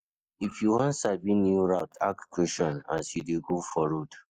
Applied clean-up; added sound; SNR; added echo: neural mask model Resemble Enhance denoiser.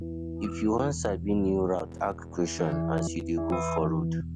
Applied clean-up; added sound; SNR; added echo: none; Keyboard (musical); 3 dB; none.